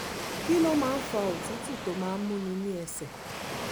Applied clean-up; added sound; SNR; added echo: none; Waves, surf; 6 dB; none.